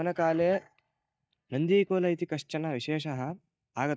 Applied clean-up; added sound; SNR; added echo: neural mask model DeepFilterNet 3.